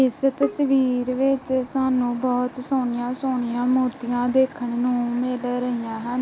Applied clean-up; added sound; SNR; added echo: none; Bowed string instrument; 16 dB; none.